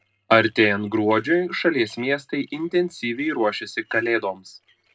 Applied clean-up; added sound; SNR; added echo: neural separator model SepFormer DNS4.